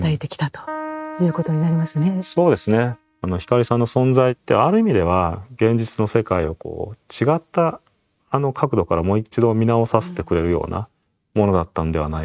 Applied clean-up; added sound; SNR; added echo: neural mask model RNNoise.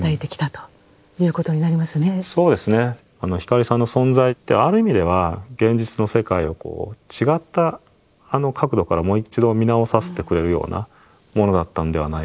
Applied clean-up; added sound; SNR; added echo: none; none; none; none.